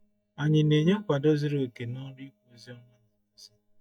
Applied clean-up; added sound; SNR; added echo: neural mask model DeepFilterNet 3.